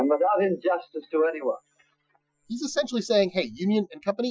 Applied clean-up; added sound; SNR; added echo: classical method Wiener filter.